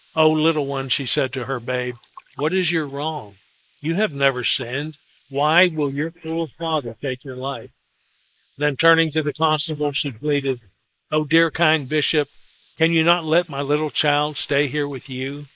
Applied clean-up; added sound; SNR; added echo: neural mask model Resemble Enhance denoiser.